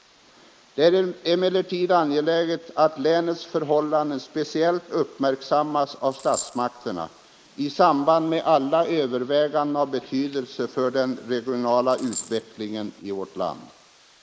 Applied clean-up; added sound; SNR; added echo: neural mask model Resemble Enhance denoiser.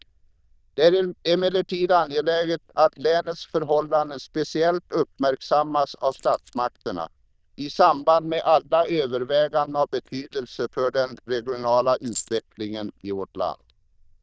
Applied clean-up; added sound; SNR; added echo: neural diffusion model UNIVERSE++.